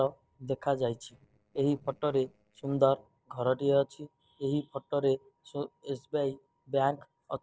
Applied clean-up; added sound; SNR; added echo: neural separator model SepFormer DNS4.